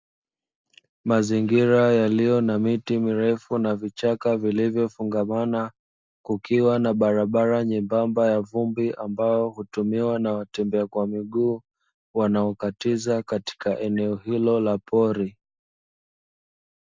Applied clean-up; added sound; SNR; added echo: none; none; none; none.